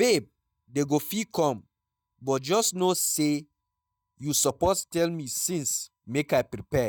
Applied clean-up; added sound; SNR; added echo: neural mask model DeepFilterNet 3.